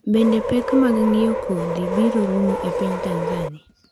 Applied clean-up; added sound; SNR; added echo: none; Subway, metro, underground; 4 dB; none.